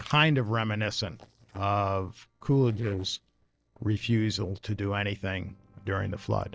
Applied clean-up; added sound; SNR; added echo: neural separator model SepFormer DNS4.